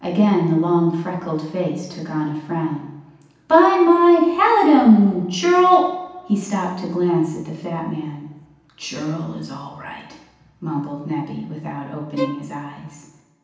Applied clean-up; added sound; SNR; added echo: none; Bowed string instrument; 14 dB; reverberation time 0.9 s.